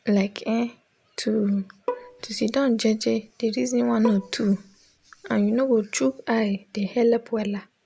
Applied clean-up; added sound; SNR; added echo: none; Bowed string instrument; 13 dB; none.